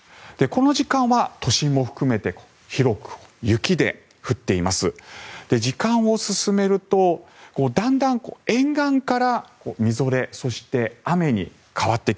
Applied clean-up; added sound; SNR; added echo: none; none; none; none.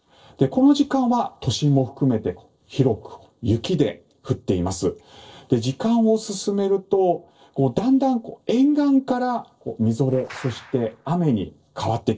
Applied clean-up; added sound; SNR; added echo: neural separator model SepFormer DNS4.